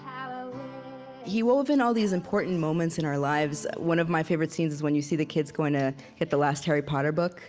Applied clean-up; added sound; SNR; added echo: none; none; none; none.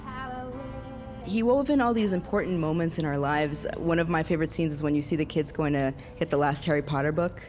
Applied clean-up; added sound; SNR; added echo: none; Insect / Frog; 16 dB; none.